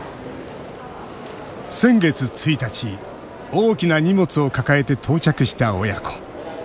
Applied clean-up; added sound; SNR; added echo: none; none; none; none.